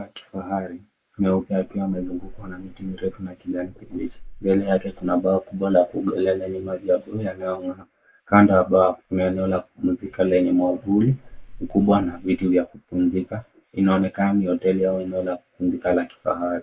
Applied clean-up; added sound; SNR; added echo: neural mask model Resemble Enhance denoiser.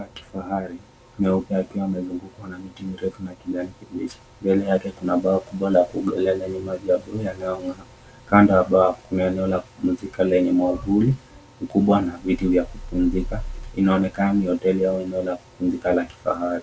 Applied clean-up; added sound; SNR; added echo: none; none; none; none.